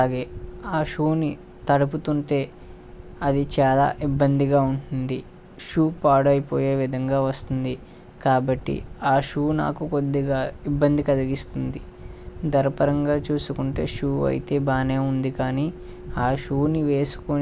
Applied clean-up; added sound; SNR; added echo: none; none; none; none.